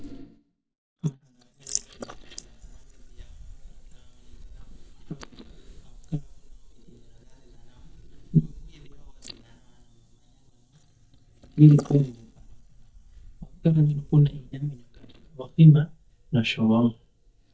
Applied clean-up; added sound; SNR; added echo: neural mask model DeepFilterNet 3.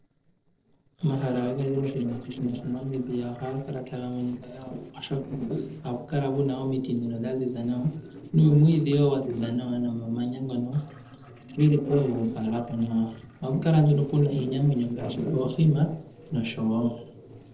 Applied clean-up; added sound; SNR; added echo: neural separator model SepFormer DNS4.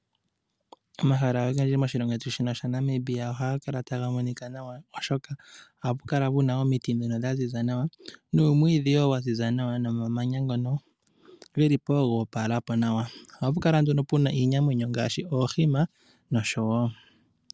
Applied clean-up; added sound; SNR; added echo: none; none; none; none.